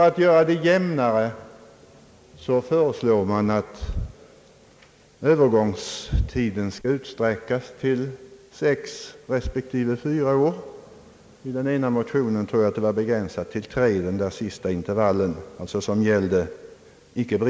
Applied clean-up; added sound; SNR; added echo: none; none; none; none.